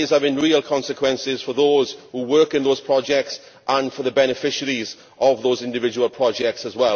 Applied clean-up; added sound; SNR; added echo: none; none; none; none.